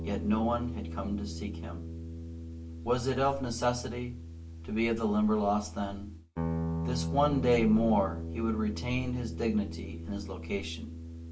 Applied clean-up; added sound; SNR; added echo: none; Guitar; 6 dB; reverberation time 0.2 s.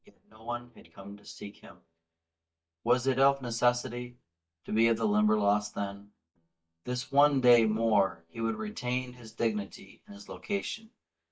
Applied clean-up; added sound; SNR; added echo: neural mask model DeepFilterNet 3.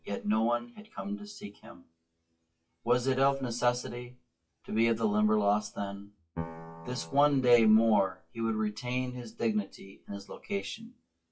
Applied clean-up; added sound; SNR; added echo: classical method WPE with log-MMSE.